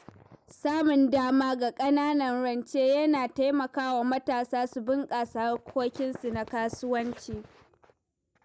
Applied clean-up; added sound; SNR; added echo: none; none; none; none.